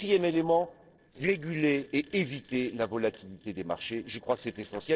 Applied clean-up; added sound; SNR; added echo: neural separator model SepFormer DNS4.